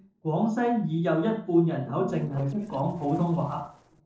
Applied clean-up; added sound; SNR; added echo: neural separator model SepFormer DNS4.